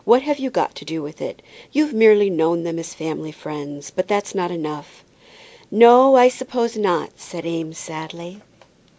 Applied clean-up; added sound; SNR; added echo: none; none; none; none.